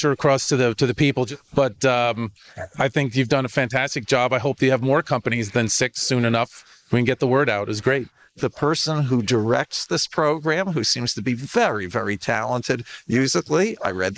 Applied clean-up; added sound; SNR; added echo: neural mask model Resemble Enhance denoiser.